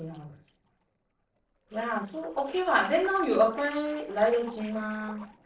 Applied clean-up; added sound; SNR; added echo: neural separator model SepFormer DNS4.